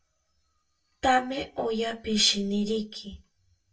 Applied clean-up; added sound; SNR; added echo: none; none; none; reverberation time 0.1 s.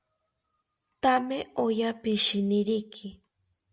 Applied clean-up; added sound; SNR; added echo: none; none; none; none.